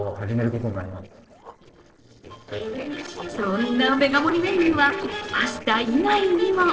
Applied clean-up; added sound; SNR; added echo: neural separator model SepFormer DNS4.